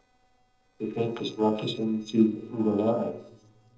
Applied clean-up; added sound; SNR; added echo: neural separator model SepFormer DNS4.